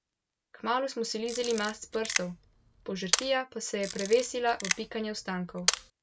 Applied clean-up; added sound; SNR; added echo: none; Camera; 3 dB; none.